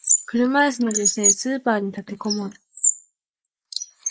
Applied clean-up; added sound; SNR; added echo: neural mask model Resemble Enhance denoiser.